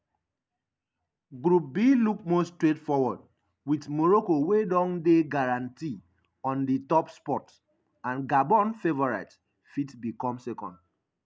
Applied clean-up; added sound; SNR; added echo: none; none; none; none.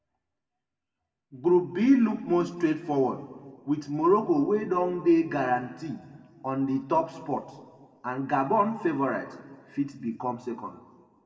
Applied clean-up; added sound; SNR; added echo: none; none; none; reverberation time 1.3 s.